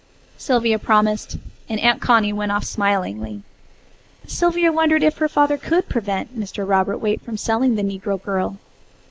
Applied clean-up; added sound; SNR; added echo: neural mask model Resemble Enhance denoiser.